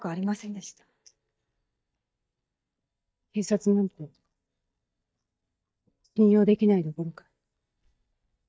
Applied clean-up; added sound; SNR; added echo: neural mask model DeepFilterNet 3.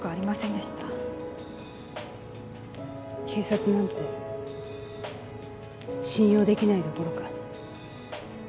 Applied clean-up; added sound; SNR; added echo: none; none; none; none.